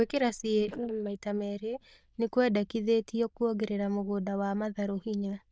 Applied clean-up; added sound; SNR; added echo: neural diffusion model UNIVERSE++.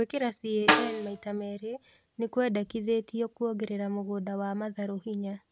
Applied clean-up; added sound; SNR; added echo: none; Snare drum; -1 dB; none.